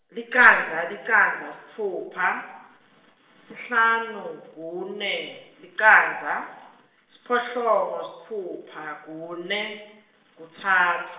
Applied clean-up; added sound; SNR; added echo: none; none; none; reverberation time 0.9 s.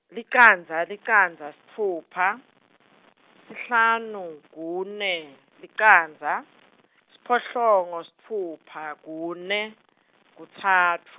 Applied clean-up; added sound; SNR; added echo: none; none; none; none.